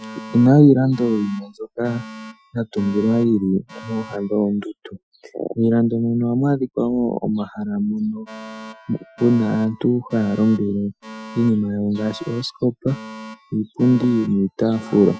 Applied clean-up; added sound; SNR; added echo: classical method Wiener filter.